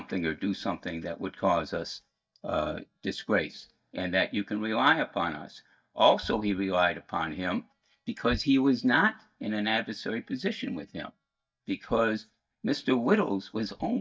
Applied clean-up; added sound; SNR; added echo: neural mask model DeepFilterNet 3.